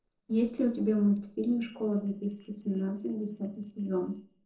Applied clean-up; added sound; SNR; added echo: neural separator model SepFormer DNS4.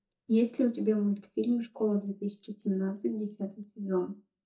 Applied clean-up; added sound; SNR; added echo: neural mask model DeepFilterNet 3.